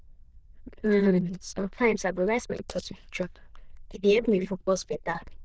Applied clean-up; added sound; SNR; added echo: neural diffusion model UNIVERSE++.